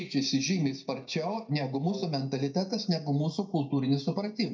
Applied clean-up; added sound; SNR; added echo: neural mask model DeepFilterNet 3.